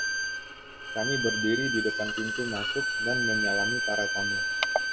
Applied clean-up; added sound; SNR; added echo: none; Bowed string instrument; -3 dB; none.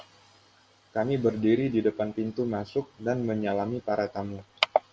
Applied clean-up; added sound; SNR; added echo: none; none; none; none.